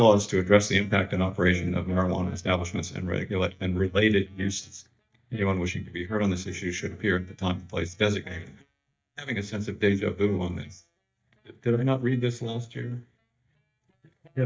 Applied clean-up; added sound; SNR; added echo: neural mask model DeepFilterNet 3.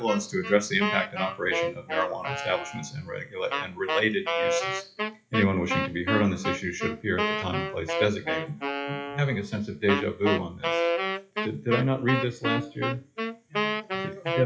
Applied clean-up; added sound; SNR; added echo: classical method WPE with log-MMSE.